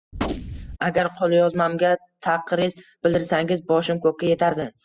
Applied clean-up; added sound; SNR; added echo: classical method spectral subtraction.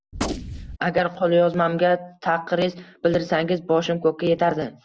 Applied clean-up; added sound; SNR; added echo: none; Gunshot, gunfire; 7 dB; none.